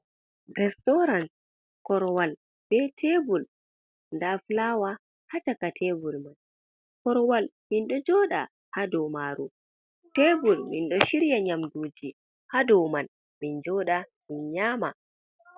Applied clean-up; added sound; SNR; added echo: none; none; none; none.